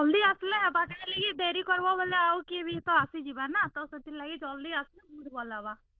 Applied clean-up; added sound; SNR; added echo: neural diffusion model UNIVERSE++.